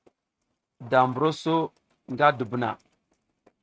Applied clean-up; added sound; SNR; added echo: neural mask model RNNoise.